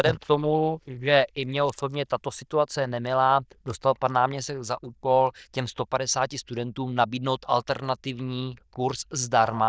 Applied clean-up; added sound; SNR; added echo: neural diffusion model UNIVERSE++.